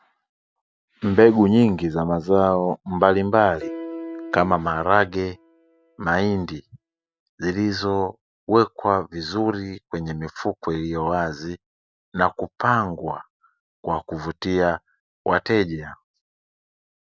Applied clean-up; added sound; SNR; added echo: none; Piano; 15 dB; none.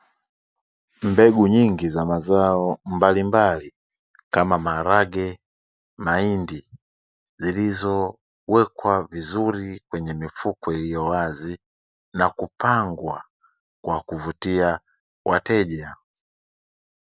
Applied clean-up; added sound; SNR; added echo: none; none; none; none.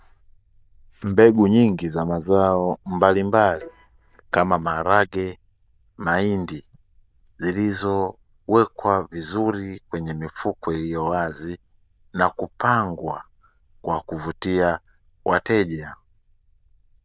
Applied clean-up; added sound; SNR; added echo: neural diffusion model UNIVERSE++.